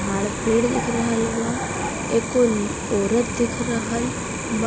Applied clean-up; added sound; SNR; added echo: none; Cricket; 3 dB; none.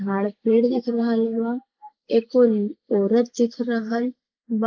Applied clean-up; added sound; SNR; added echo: neural mask model Resemble Enhance denoiser.